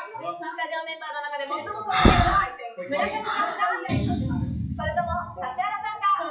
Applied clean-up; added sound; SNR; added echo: classical method WPE with log-MMSE.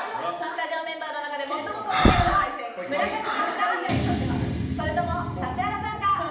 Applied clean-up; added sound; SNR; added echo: none; Breathing; 4 dB; reverberation time 0.8 s.